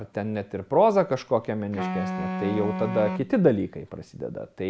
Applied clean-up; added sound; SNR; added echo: none; Wind instrument, woodwind instrument; 7 dB; none.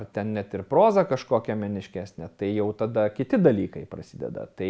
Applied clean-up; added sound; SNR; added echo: none; none; none; none.